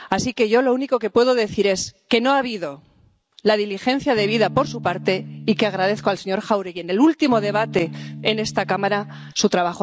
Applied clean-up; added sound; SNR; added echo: none; Electric guitar / Strum; 13 dB; none.